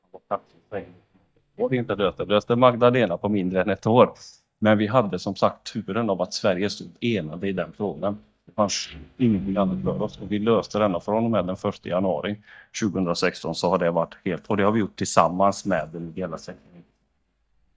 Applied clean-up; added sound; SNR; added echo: neural mask model DeepFilterNet 3.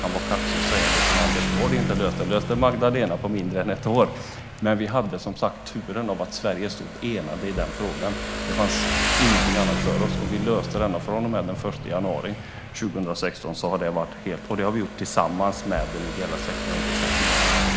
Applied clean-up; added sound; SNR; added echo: none; Motorcycle; 1 dB; none.